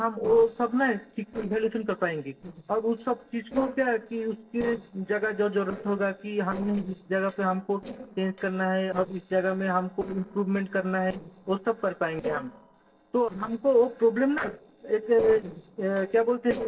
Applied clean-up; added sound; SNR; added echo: neural separator model SepFormer DNS4.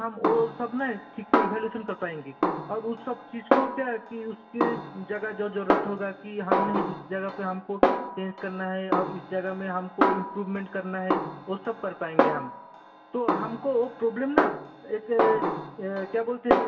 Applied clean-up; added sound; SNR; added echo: none; Snare drum; -2 dB; reverberation time 0.7 s.